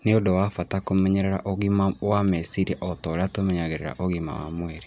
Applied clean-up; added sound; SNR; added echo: none; none; none; none.